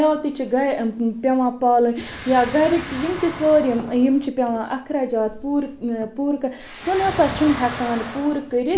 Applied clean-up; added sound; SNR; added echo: none; Explosion; 11 dB; none.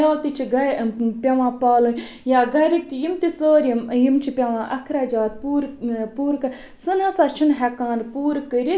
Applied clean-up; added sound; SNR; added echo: none; none; none; none.